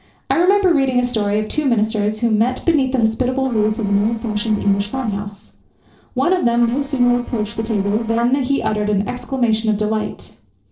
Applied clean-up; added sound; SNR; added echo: neural separator model SepFormer DNS4.